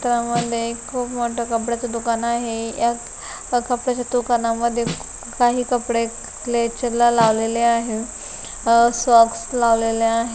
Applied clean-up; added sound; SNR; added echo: none; Cricket + Snare drum; 12 dB; none.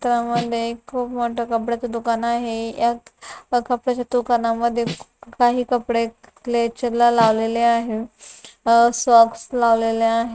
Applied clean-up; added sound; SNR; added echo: neural mask model RNNoise.